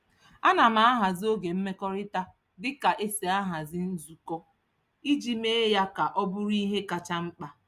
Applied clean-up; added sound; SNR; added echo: none; none; none; none.